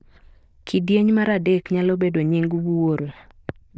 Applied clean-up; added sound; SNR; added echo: neural diffusion model UNIVERSE++.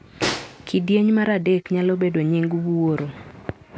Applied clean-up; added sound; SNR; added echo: none; Snare drum; 12 dB; none.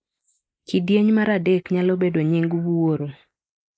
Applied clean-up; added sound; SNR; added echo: neural mask model Resemble Enhance denoiser.